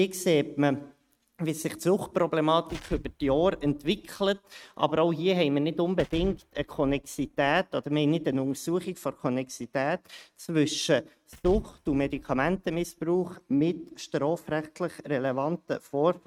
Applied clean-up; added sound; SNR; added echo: neural mask model RNNoise.